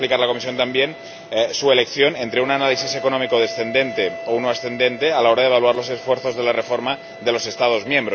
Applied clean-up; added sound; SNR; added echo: none; Wind instrument, woodwind instrument; 15 dB; none.